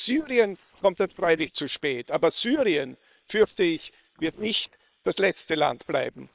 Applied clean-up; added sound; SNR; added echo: neural separator model SepFormer WHAM!.